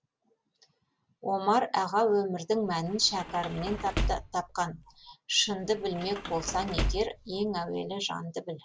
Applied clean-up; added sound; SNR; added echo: none; Sliding door / Slam; 6 dB; none.